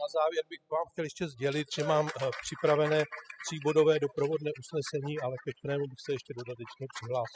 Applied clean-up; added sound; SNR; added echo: classical method spectral subtraction.